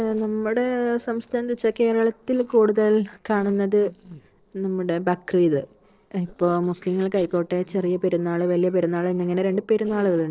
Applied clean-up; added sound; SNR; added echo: neural separator model SepFormer DNS4.